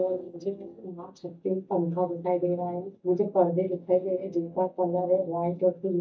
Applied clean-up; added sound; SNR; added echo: neural mask model DeepFilterNet 3.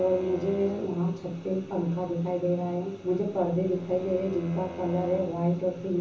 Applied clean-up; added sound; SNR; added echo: none; Bowed string instrument; 16 dB; reverberation time 0.7 s.